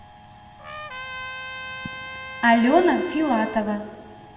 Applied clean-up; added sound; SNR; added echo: none; Trumpet; 12 dB; reverberation time 1.3 s.